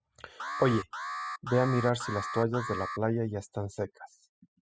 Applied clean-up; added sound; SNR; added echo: classical method spectral subtraction.